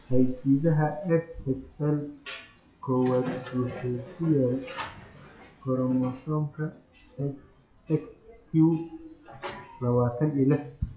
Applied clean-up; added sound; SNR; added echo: classical method WPE with log-MMSE.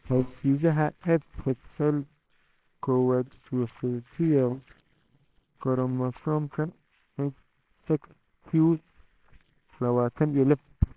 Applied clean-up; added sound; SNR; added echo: neural separator model SepFormer WHAMR!.